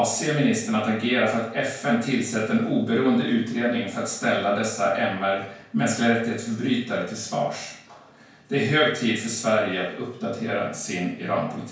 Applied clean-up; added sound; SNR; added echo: none; none; none; reverberation time 0.5 s.